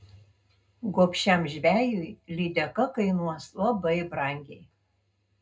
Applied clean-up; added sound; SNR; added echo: none; none; none; reverberation time 0.2 s.